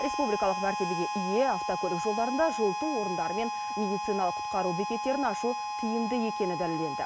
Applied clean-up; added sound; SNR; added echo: none; Harmonica; 3 dB; none.